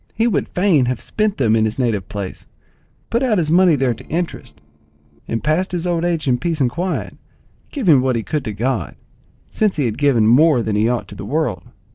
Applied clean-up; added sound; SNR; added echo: neural separator model SepFormer DNS4.